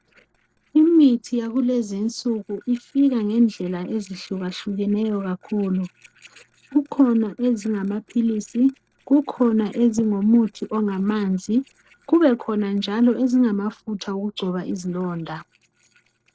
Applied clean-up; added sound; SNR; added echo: neural separator model SepFormer DNS4.